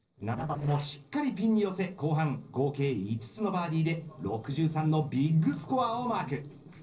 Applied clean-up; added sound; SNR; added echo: neural separator model SepFormer DNS4.